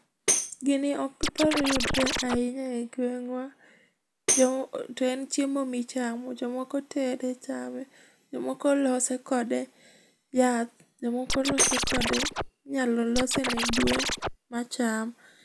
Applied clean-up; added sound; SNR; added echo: none; Scratching (performance technique) + Tambourine; 0 dB; none.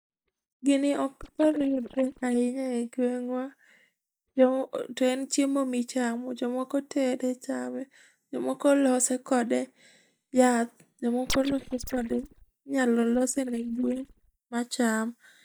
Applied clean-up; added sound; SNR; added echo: neural mask model DeepFilterNet 3.